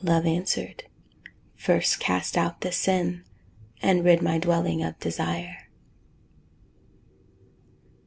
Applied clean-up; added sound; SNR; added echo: none; none; none; none.